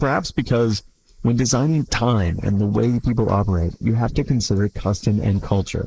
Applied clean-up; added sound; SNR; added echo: neural mask model Resemble Enhance denoiser.